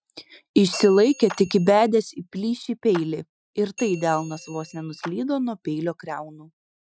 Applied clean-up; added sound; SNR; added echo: classical method Wiener filter.